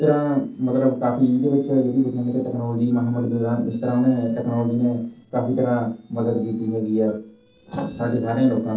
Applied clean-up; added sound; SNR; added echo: neural separator model SepFormer DNS4.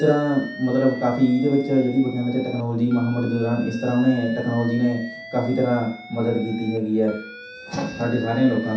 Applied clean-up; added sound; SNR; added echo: none; Alarm; 17 dB; reverberation time 0.7 s.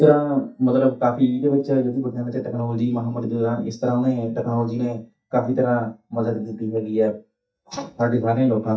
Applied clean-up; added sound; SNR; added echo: neural mask model DeepFilterNet 3.